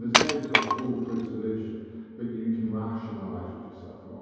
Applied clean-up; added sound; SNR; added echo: none; Wood; -5 dB; reverberation time 2.2 s.